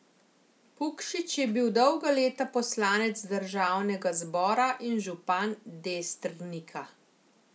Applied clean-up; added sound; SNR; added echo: none; none; none; none.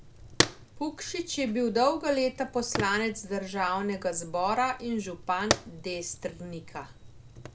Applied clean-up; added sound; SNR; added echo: none; Fire; 6 dB; none.